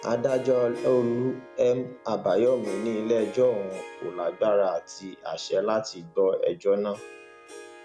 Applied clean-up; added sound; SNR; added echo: none; Harp; 18 dB; none.